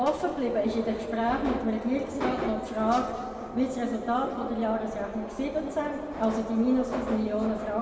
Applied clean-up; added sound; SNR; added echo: none; Subway, metro, underground; 9 dB; reverberation time 1.9 s.